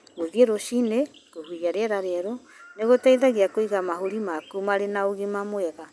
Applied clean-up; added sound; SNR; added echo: none; none; none; none.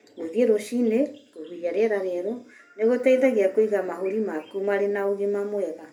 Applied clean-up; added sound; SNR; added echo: none; none; none; reverberation time 0.3 s.